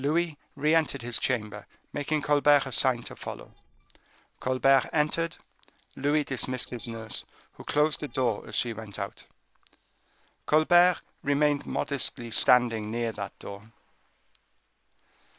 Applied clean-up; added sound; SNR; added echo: neural separator model SepFormer DNS4.